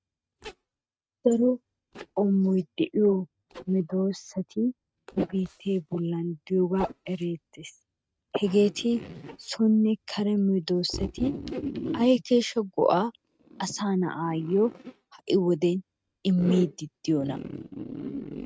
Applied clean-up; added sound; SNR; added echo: neural mask model RNNoise.